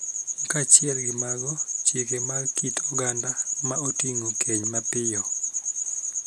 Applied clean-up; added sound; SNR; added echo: none; none; none; none.